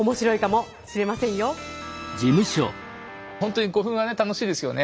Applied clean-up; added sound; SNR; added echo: none; Guitar; 15 dB; none.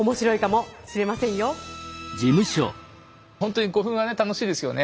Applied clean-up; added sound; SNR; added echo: none; none; none; none.